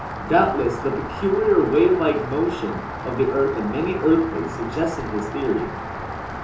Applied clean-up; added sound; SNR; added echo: none; Rain; 9 dB; reverberation time 0.6 s.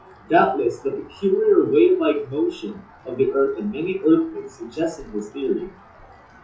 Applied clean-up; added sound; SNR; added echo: classical method WPE with log-MMSE.